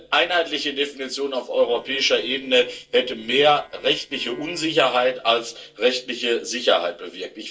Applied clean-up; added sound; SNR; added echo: neural separator model SepFormer DNS4.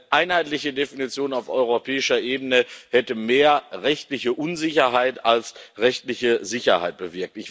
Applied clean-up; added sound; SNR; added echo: none; none; none; none.